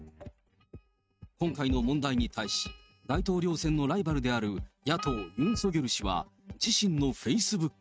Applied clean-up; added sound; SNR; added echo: neural mask model RNNoise.